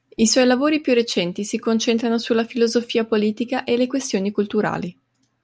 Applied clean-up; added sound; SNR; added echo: none; none; none; none.